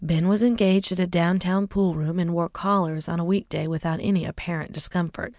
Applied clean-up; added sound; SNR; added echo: none; none; none; none.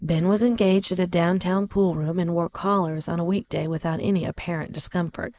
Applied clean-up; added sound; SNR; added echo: neural mask model Resemble Enhance denoiser.